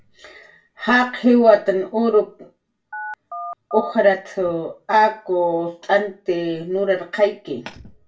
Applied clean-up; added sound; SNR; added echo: none; Telephone; 11 dB; reverberation time 0.2 s.